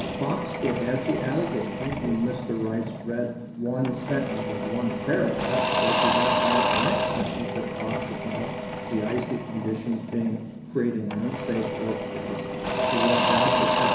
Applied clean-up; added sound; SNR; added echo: none; Engine / Drill / Mechanisms; -1 dB; reverberation time 0.7 s.